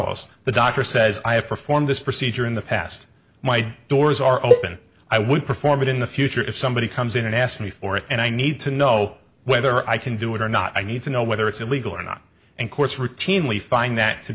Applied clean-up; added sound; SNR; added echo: none; Cowbell; 0 dB; none.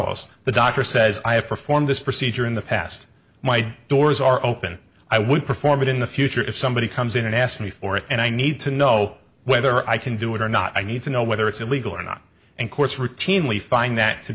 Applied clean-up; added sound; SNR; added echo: none; none; none; none.